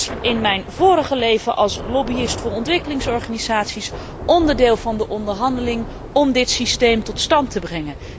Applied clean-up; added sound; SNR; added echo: none; Thunder / Rain; 11 dB; none.